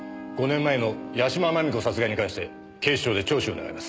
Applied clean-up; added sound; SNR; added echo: none; none; none; none.